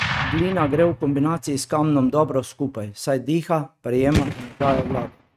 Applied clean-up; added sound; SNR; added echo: neural mask model RNNoise.